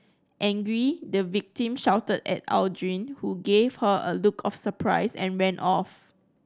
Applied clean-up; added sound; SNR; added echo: none; none; none; none.